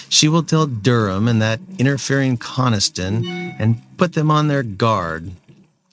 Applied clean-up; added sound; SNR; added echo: neural mask model RNNoise.